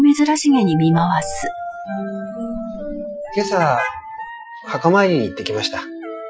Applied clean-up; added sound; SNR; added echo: classical method Wiener filter.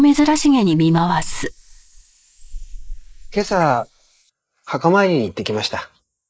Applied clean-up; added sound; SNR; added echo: neural mask model Resemble Enhance denoiser.